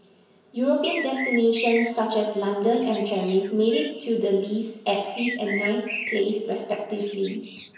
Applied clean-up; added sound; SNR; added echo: none; Bird; 12 dB; reverberation time 0.8 s.